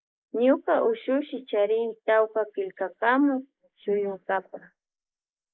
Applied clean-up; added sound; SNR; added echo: neural mask model Resemble Enhance denoiser.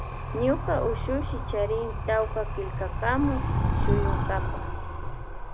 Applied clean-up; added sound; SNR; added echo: none; Animal; -2 dB; none.